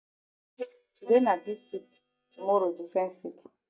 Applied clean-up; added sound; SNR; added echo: neural mask model DeepFilterNet 3.